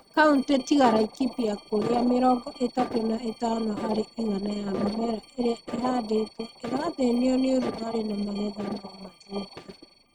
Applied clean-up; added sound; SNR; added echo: neural mask model RNNoise.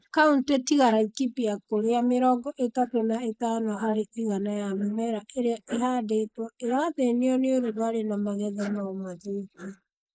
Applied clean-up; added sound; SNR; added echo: neural mask model Resemble Enhance denoiser.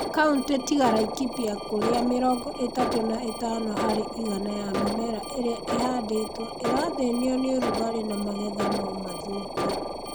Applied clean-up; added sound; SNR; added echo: none; Alarm; 4 dB; none.